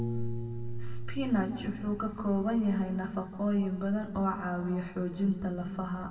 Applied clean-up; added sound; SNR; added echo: none; Piano; 12 dB; reverberation time 1.6 s.